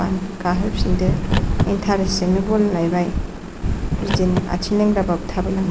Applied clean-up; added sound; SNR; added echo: none; Car; 11 dB; none.